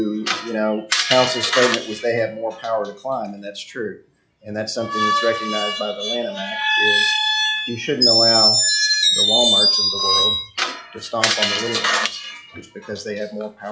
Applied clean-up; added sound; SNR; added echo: classical method log-MMSE.